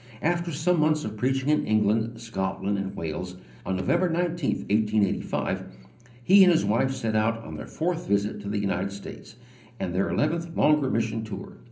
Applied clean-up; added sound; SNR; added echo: none; none; none; reverberation time 0.5 s.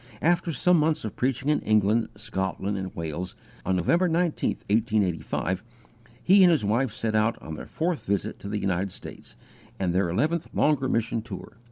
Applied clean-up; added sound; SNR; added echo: none; none; none; none.